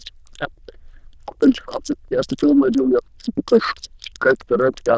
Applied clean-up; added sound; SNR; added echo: neural diffusion model UNIVERSE++.